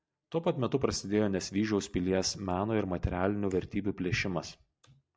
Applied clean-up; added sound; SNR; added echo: none; none; none; none.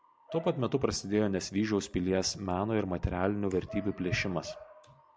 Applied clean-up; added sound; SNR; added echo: none; Bark / Motor vehicle (road) / Siren; 19 dB; none.